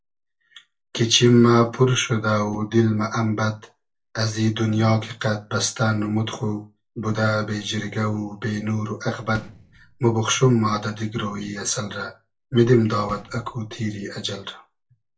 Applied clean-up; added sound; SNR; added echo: neural separator model SepFormer DNS4.